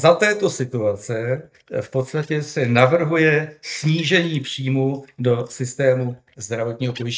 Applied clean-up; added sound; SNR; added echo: neural mask model DeepFilterNet 3.